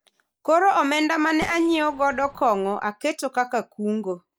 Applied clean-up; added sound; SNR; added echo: neural mask model DeepFilterNet 3.